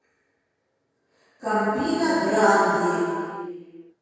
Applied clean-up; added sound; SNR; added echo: none; none; none; reverberation time 2.2 s.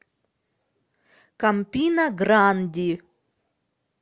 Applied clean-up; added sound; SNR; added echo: none; none; none; none.